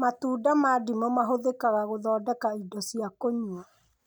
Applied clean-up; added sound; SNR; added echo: none; none; none; none.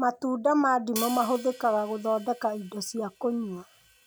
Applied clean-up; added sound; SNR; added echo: none; Hi-hat; 16 dB; none.